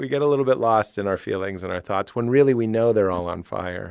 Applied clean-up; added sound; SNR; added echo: none; none; none; none.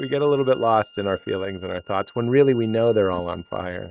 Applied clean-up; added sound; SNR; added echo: neural mask model RNNoise.